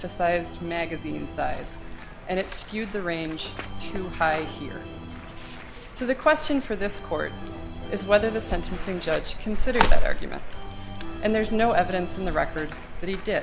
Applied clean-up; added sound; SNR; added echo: none; Organ + Subway, metro, underground; 13 dB; none.